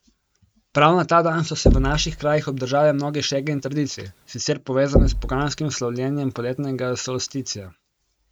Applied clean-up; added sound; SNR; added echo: none; Knock; 2 dB; none.